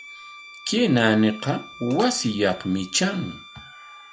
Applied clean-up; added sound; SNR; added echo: none; Bowed string instrument + Splash, splatter; 18 dB; none.